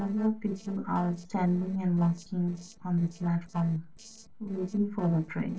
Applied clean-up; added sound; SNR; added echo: neural separator model SepFormer DNS4.